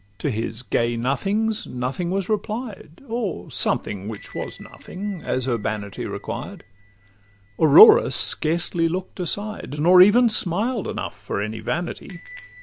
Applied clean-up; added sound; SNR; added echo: none; Door / Bell; 17 dB; none.